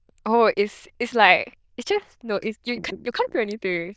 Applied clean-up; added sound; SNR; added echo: neural diffusion model UNIVERSE++.